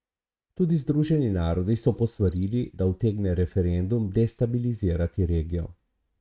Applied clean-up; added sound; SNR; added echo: neural mask model RNNoise.